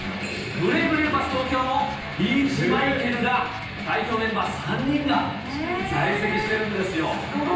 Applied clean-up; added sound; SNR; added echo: none; Scratching (performance technique); 18 dB; reverberation time 0.9 s.